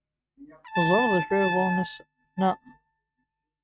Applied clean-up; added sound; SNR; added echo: neural mask model RNNoise.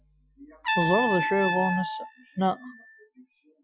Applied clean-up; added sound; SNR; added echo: classical method Wiener filter.